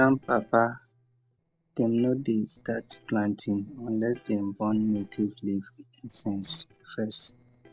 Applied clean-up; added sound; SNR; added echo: neural separator model SepFormer DNS4.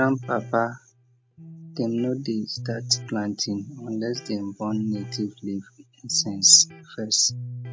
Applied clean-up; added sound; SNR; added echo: none; Electric guitar; 14 dB; none.